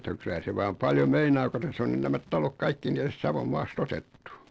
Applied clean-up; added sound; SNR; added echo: neural separator model SepFormer DNS4.